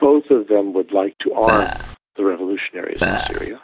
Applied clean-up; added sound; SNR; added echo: none; Burping, eructation; 3 dB; none.